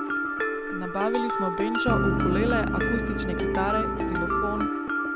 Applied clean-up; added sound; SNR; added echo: none; Mallet percussion + Piano; -4 dB; none.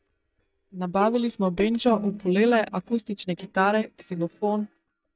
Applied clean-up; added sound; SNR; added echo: neural mask model DeepFilterNet 3.